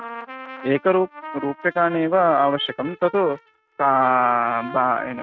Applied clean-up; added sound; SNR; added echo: neural mask model RNNoise.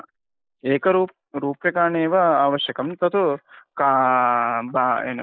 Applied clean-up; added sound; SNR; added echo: neural mask model Resemble Enhance denoiser.